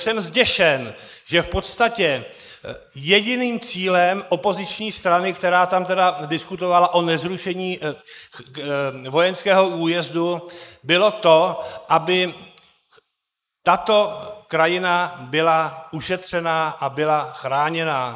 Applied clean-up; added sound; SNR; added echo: neural mask model Resemble Enhance denoiser.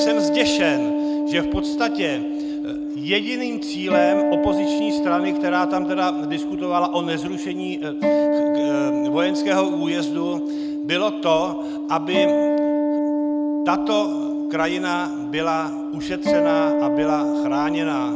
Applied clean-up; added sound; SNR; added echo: none; Acoustic guitar; -4 dB; none.